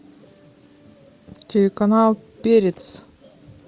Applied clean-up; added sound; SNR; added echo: none; none; none; none.